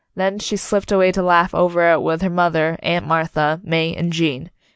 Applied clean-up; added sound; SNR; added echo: none; none; none; none.